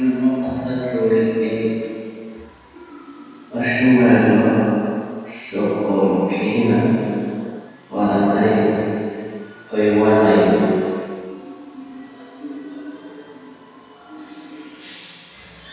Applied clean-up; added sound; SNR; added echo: none; none; none; reverberation time 2.1 s.